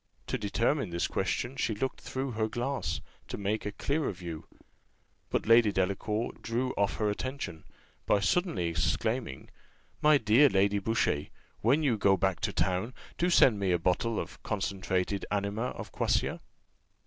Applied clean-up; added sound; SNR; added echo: none; none; none; none.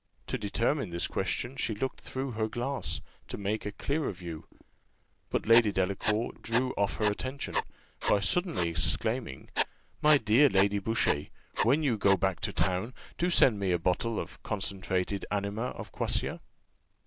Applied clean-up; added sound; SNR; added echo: none; Writing; 7 dB; none.